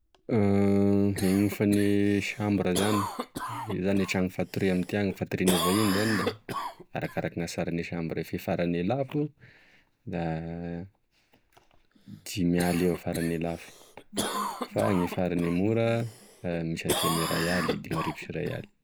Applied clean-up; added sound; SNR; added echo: none; Cough; 8 dB; none.